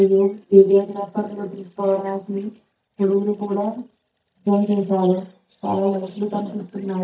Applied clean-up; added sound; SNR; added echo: neural mask model DeepFilterNet 3.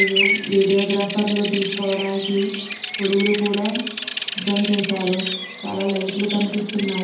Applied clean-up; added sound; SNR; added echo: none; Bird vocalization, bird call, bird song; 3 dB; reverberation time 0.8 s.